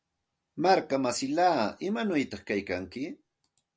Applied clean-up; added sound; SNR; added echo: none; none; none; none.